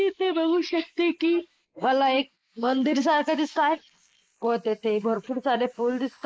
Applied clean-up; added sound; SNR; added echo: neural mask model Resemble Enhance denoiser.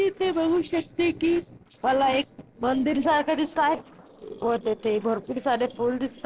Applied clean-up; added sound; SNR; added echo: neural separator model SepFormer DNS4.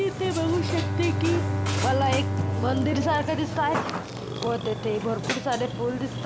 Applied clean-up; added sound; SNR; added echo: none; Bowed string instrument + Burping, eructation; 1 dB; none.